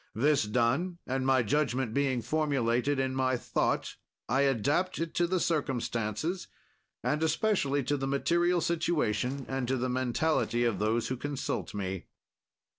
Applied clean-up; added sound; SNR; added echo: neural separator model SepFormer DNS4.